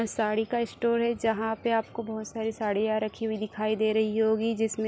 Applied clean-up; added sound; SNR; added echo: none; none; none; none.